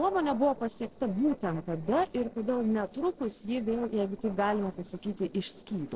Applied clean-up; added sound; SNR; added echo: neural separator model SepFormer DNS4.